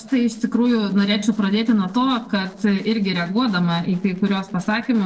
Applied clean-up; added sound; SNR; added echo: neural separator model SepFormer DNS4.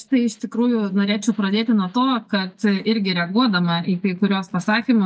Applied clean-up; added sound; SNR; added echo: neural mask model DeepFilterNet 3.